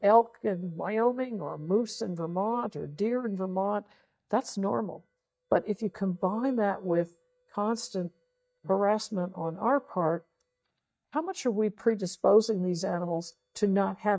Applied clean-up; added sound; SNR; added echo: neural mask model DeepFilterNet 3.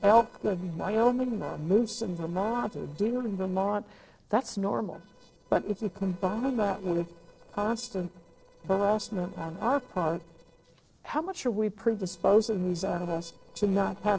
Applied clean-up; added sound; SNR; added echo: neural separator model SepFormer DNS4.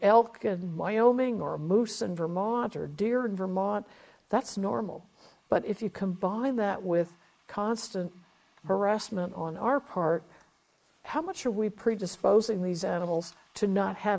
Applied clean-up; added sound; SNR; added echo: neural mask model Resemble Enhance denoiser.